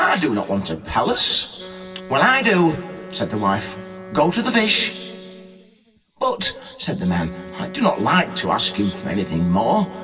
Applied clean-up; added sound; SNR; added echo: none; Wind instrument, woodwind instrument; 16 dB; reverberation time 2.2 s.